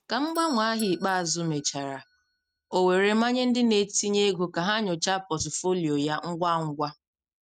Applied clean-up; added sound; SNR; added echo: neural mask model RNNoise.